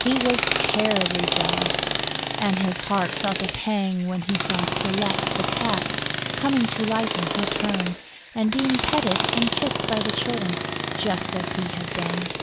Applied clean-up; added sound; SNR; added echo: none; Tools; -4 dB; none.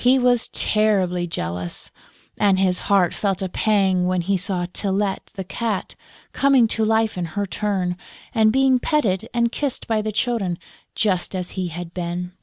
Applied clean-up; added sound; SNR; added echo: none; none; none; none.